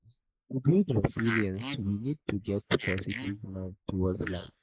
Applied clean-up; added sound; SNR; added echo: neural mask model Resemble Enhance denoiser.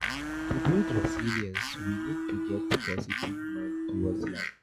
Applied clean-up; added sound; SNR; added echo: classical method log-MMSE.